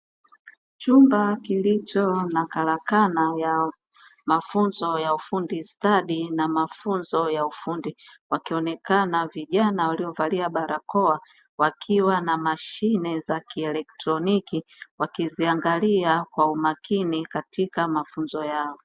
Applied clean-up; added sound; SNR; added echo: none; none; none; none.